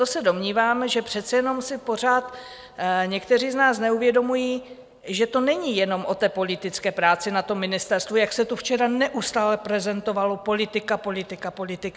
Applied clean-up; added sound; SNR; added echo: none; none; none; none.